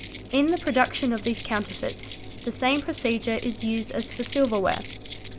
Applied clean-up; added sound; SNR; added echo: none; Mechanisms + Keys jangling; 12 dB; none.